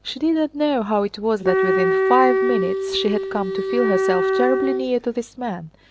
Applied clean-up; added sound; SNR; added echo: none; Wind instrument, woodwind instrument; -2 dB; none.